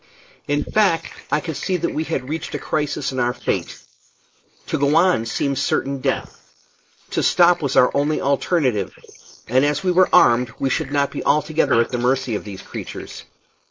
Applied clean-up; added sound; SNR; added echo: neural mask model Resemble Enhance denoiser.